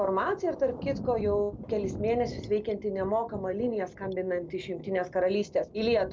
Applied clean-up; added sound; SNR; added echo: none; Thunder; 12 dB; none.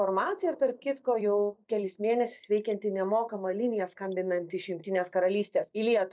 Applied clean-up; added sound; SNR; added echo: neural mask model DeepFilterNet 3.